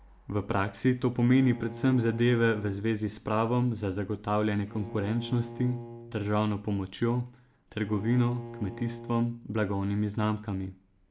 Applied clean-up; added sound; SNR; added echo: none; Bowed string instrument; 16 dB; none.